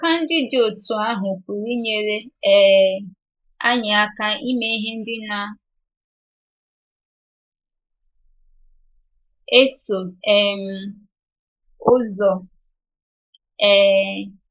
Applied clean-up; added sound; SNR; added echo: neural mask model Resemble Enhance denoiser.